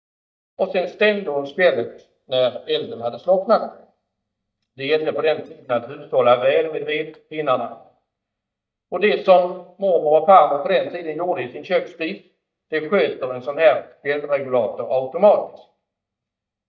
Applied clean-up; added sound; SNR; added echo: neural mask model DeepFilterNet 3.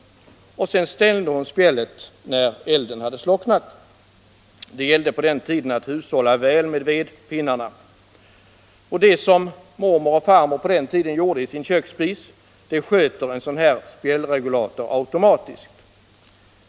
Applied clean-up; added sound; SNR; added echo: none; none; none; none.